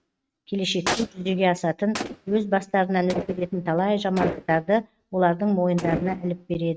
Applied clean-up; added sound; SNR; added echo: neural mask model RNNoise.